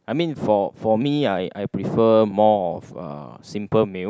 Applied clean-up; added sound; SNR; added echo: none; none; none; none.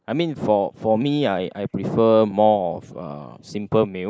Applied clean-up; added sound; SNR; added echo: neural mask model Resemble Enhance denoiser.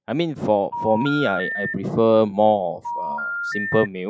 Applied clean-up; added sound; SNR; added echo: classical method log-MMSE.